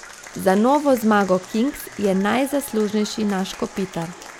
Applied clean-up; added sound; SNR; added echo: none; Applause / Crowd; 18 dB; none.